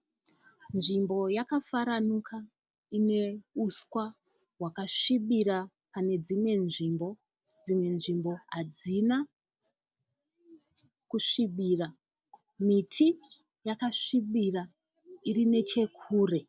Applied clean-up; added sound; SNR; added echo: none; none; none; none.